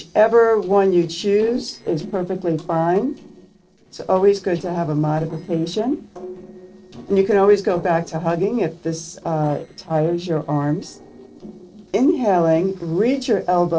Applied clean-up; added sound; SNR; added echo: neural separator model SepFormer DNS4.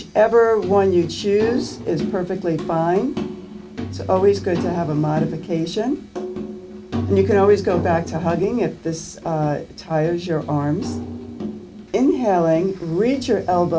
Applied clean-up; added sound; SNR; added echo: none; none; none; none.